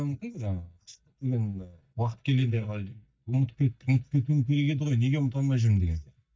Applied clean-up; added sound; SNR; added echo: neural mask model DeepFilterNet 3.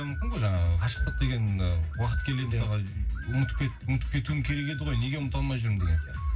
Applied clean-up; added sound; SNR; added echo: none; Bird; 19 dB; reverberation time 0.4 s.